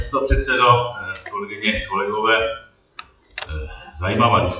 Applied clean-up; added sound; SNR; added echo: classical method WPE with log-MMSE.